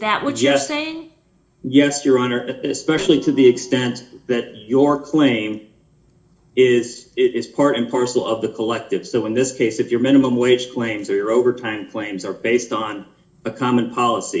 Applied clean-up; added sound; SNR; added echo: neural separator model SepFormer DNS4.